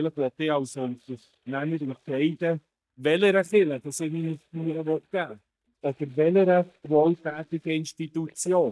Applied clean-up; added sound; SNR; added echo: neural mask model DeepFilterNet 3.